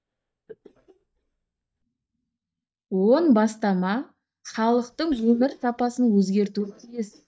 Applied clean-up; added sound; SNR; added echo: neural mask model DeepFilterNet 3.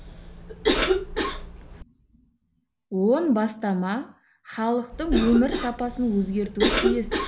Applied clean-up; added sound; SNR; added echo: none; Cough; 3 dB; none.